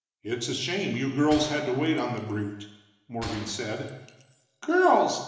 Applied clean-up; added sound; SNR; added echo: none; Gunshot, gunfire; 18 dB; reverberation time 1.0 s.